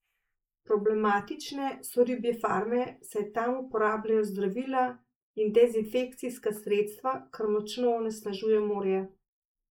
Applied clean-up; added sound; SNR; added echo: neural mask model Resemble Enhance denoiser.